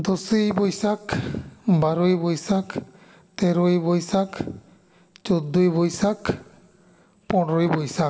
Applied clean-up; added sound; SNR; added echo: none; none; none; reverberation time 1.3 s.